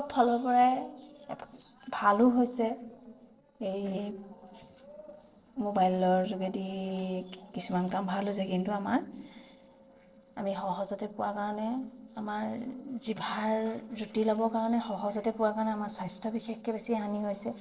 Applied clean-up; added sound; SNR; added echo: neural separator model SepFormer DNS4.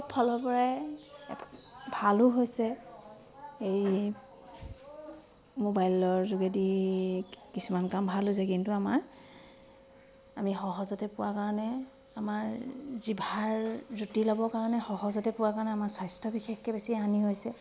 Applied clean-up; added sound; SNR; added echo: none; none; none; none.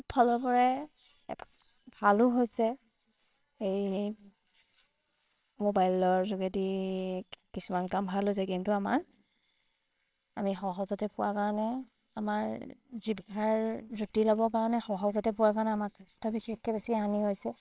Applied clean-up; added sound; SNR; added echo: neural separator model SepFormer WHAMR!.